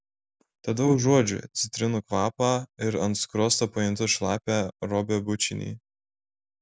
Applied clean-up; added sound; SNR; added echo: none; none; none; none.